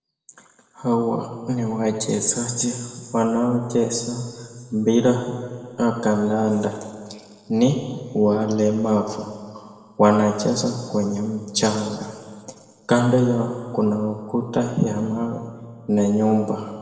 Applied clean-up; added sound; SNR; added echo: none; none; none; reverberation time 1.7 s.